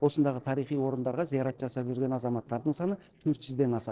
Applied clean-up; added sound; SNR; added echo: neural separator model SepFormer DNS4.